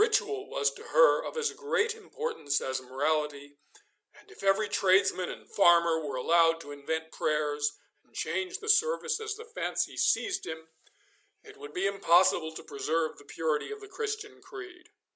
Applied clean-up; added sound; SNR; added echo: none; none; none; none.